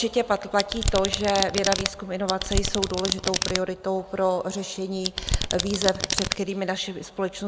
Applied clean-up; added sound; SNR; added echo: none; Domestic sounds, home sounds; 1 dB; none.